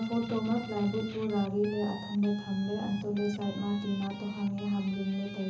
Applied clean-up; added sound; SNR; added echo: none; Guitar; 17 dB; reverberation time 0.8 s.